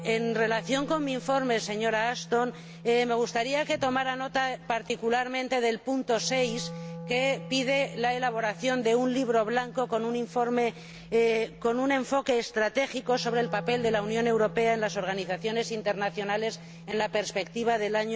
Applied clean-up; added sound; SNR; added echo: none; Wind instrument, woodwind instrument; 15 dB; none.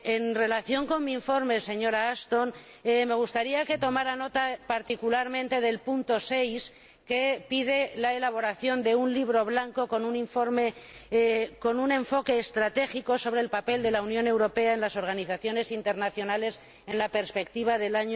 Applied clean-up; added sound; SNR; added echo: none; none; none; none.